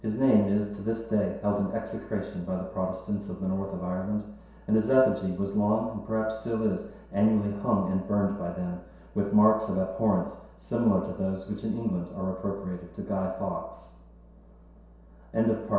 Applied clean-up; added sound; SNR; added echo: none; none; none; reverberation time 0.7 s.